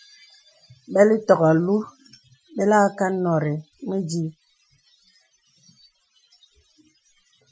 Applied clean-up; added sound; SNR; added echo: classical method Wiener filter.